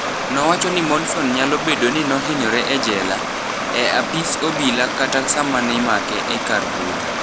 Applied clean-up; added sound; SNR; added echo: none; Stream; 2 dB; none.